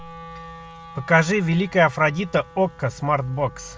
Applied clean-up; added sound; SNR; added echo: none; Wind instrument, woodwind instrument; 20 dB; none.